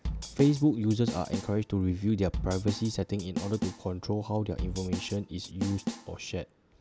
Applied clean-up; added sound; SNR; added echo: none; Drum / Drum kit; 8 dB; none.